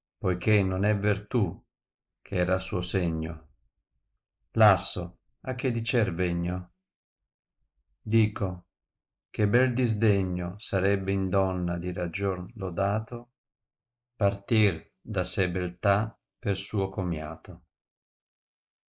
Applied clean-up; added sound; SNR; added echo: neural mask model Resemble Enhance denoiser.